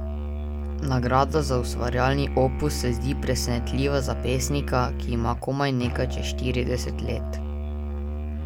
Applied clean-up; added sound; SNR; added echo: none; Musical instrument; 2 dB; none.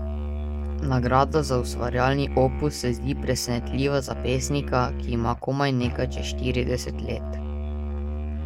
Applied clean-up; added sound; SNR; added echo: neural mask model RNNoise.